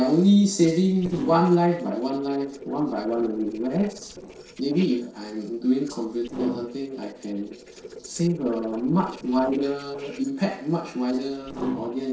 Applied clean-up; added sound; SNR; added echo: neural separator model SepFormer DNS4.